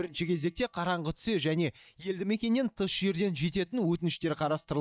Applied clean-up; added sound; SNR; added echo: neural mask model DeepFilterNet 3.